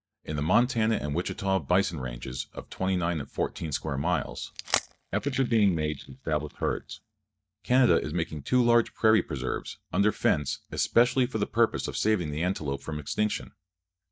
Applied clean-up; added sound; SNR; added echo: neural mask model DeepFilterNet 3.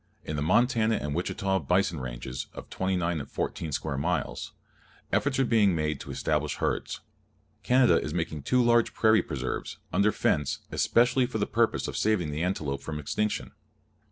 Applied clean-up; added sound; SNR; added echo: none; none; none; none.